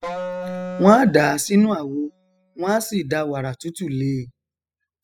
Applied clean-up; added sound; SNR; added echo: classical method spectral subtraction.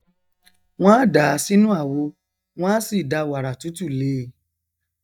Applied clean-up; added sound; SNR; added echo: neural mask model DeepFilterNet 3.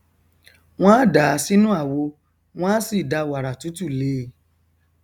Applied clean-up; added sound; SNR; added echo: none; none; none; none.